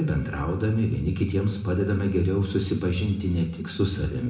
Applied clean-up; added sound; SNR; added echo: none; none; none; reverberation time 0.8 s.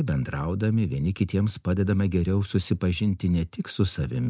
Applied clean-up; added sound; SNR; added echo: none; none; none; none.